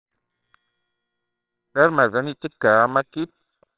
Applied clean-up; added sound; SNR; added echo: neural separator model SepFormer WHAMR!.